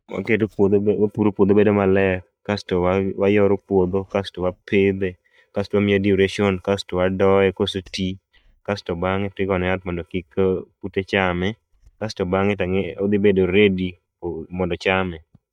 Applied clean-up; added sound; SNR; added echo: neural mask model DeepFilterNet 3.